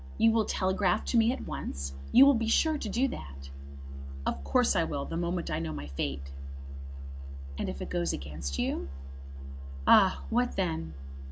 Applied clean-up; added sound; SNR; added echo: none; Musical instrument; 7 dB; none.